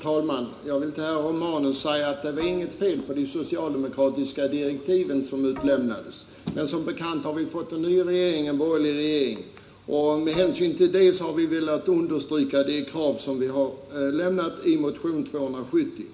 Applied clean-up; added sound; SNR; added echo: none; Bowed string instrument; 19 dB; reverberation time 0.4 s.